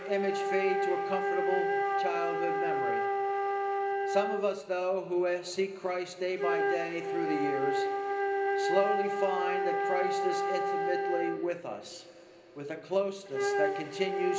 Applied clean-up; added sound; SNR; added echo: none; Wind instrument, woodwind instrument; -2 dB; reverberation time 0.5 s.